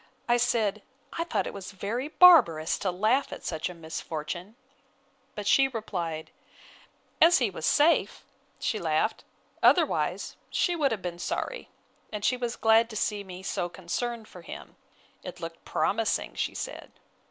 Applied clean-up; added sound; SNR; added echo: none; none; none; none.